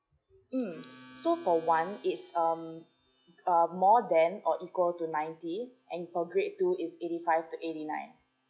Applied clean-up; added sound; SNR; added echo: classical method log-MMSE.